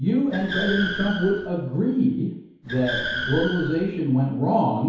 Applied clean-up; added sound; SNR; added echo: none; Car; 8 dB; reverberation time 2.2 s.